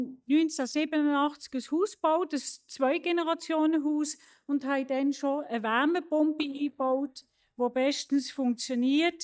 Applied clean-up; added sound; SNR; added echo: neural mask model DeepFilterNet 3.